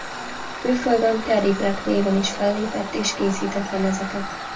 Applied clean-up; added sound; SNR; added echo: none; Tools; 9 dB; reverberation time 0.1 s.